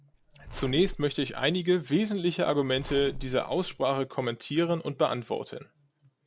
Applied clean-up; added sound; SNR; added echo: none; Zipper (clothing); 12 dB; none.